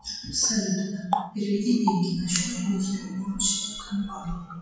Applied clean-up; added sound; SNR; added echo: classical method WPE with log-MMSE.